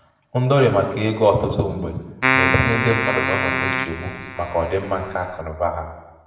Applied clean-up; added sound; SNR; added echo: none; Keyboard (musical); 1 dB; reverberation time 1.0 s.